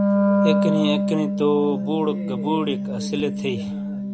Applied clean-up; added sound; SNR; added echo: none; Wind instrument, woodwind instrument; -3 dB; none.